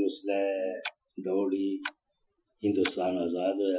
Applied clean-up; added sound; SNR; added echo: classical method Wiener filter.